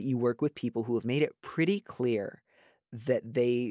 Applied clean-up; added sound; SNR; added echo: none; none; none; none.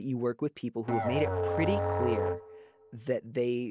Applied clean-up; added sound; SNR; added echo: none; Musical instrument; -1 dB; none.